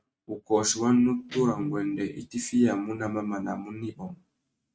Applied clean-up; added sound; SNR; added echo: neural mask model RNNoise.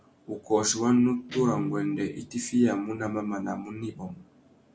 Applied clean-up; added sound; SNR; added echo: none; Guitar; 16 dB; none.